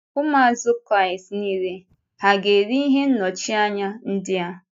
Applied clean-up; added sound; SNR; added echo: neural mask model DeepFilterNet 3.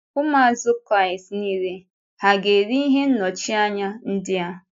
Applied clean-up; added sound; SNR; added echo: neural mask model Resemble Enhance denoiser.